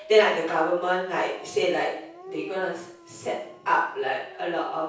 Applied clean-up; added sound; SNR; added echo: none; Dog; 19 dB; reverberation time 0.6 s.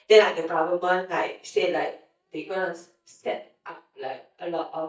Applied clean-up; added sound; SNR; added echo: neural mask model DeepFilterNet 3.